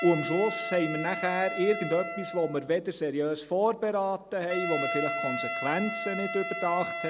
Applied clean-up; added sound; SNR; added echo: none; Wind instrument, woodwind instrument; 6 dB; none.